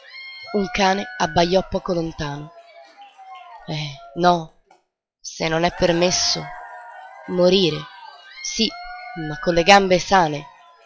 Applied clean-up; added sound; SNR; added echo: classical method log-MMSE.